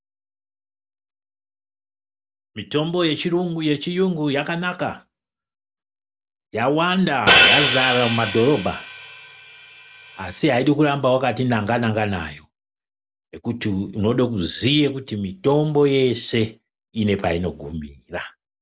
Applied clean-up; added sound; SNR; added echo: none; Hi-hat; -2 dB; none.